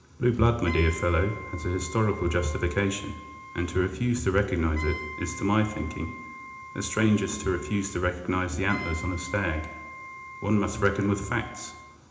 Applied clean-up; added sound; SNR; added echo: none; Wind instrument, woodwind instrument; 14 dB; reverberation time 0.8 s.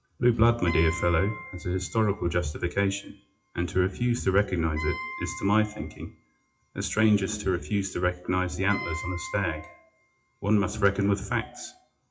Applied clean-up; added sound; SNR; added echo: classical method WPE with log-MMSE.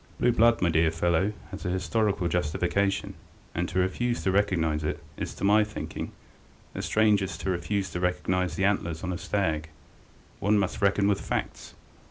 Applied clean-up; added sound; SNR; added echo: none; none; none; none.